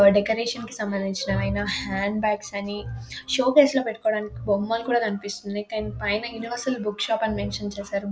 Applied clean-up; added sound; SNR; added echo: none; none; none; none.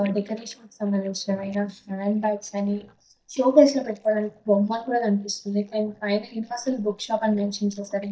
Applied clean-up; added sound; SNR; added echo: neural mask model DeepFilterNet 3.